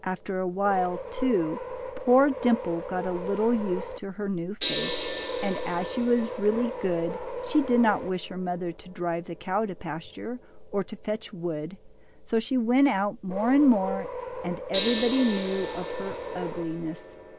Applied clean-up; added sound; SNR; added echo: none; Gong + Subway, metro, underground; 3 dB; none.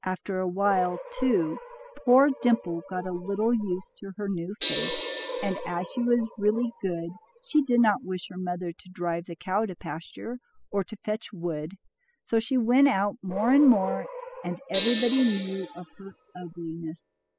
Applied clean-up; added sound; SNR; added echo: classical method spectral subtraction.